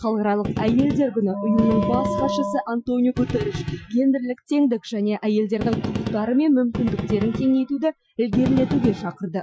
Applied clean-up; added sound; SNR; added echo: classical method Wiener filter.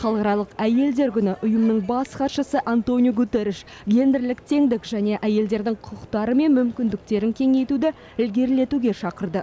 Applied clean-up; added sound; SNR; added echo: none; none; none; none.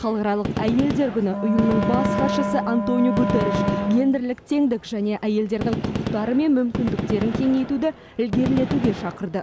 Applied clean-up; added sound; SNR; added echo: none; Gunshot, gunfire + Wind instrument, woodwind instrument; 3 dB; none.